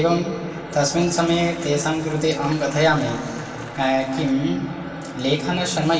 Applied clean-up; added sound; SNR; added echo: none; Rain; 20 dB; reverberation time 2.7 s.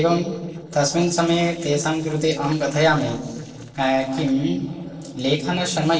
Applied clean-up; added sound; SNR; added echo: neural separator model SepFormer DNS4.